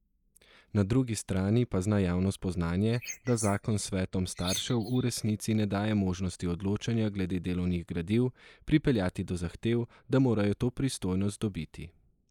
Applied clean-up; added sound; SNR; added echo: neural mask model Resemble Enhance denoiser.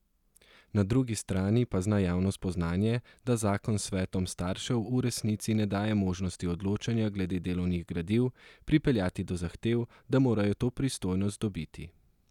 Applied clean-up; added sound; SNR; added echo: none; none; none; none.